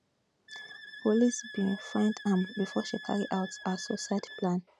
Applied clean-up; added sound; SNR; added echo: none; Wind instrument, woodwind instrument; 15 dB; none.